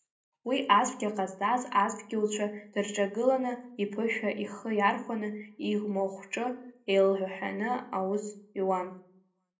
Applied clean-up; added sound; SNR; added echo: none; none; none; reverberation time 0.5 s.